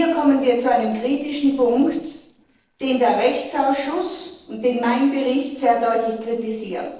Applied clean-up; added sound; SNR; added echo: neural separator model SepFormer DNS4.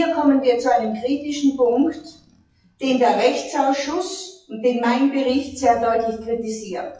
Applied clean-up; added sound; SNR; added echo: classical method WPE with log-MMSE.